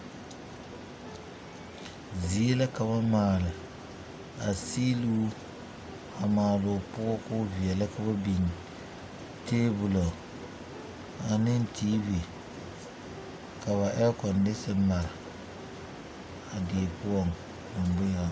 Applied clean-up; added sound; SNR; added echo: none; Piano; 20 dB; none.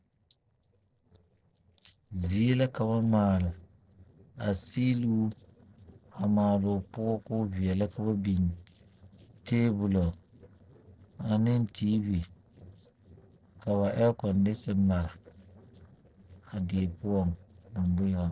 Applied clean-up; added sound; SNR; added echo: neural separator model SepFormer DNS4.